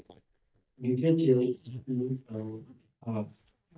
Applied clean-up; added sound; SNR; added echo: neural mask model DeepFilterNet 3.